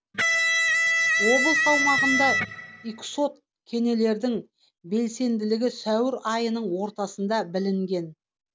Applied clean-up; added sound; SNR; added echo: none; Electric guitar; -4 dB; none.